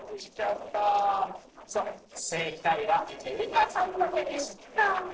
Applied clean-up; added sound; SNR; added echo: neural separator model SepFormer DNS4.